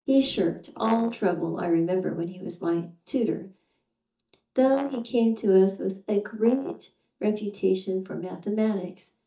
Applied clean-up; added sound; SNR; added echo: neural mask model DeepFilterNet 3.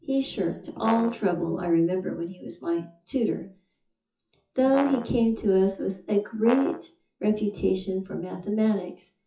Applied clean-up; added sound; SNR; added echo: classical method WPE with log-MMSE.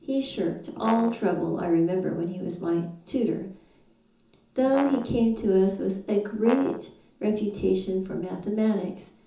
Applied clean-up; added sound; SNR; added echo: none; Brass instrument; 12 dB; reverberation time 0.6 s.